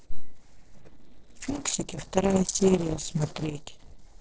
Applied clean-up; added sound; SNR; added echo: neural separator model SepFormer DNS4.